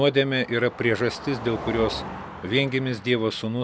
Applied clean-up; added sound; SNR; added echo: none; Car passing by; 13 dB; none.